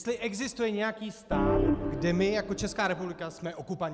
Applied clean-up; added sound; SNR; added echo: none; Organ; -1 dB; none.